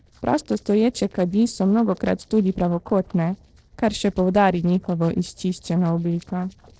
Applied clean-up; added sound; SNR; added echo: neural separator model SepFormer DNS4.